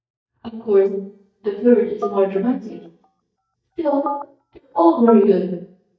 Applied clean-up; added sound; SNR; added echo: neural mask model DeepFilterNet 3.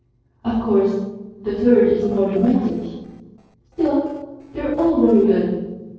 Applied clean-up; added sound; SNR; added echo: neural separator model SepFormer DNS4.